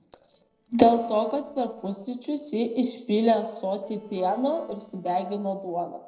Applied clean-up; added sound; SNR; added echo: neural separator model SepFormer DNS4.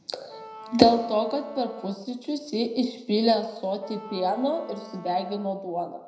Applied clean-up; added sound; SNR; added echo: none; Wind instrument, woodwind instrument; 18 dB; reverberation time 0.8 s.